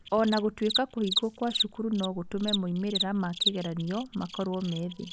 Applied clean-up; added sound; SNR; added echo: none; Cricket; 5 dB; none.